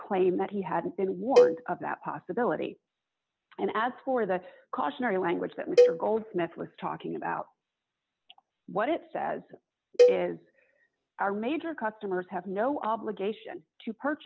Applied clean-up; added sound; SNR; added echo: none; Cowbell; -4 dB; none.